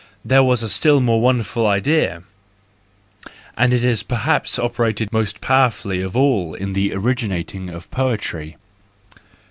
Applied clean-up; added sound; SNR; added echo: none; none; none; none.